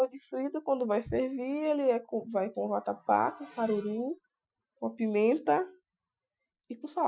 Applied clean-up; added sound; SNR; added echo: classical method Wiener filter.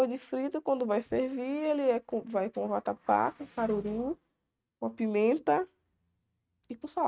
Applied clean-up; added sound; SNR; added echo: neural mask model RNNoise.